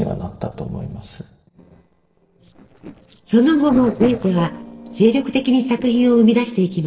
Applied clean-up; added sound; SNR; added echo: neural separator model SepFormer DNS4.